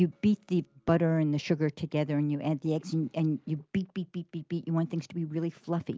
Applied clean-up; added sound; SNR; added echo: none; none; none; none.